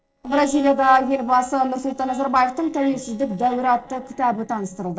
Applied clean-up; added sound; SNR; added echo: neural separator model SepFormer DNS4.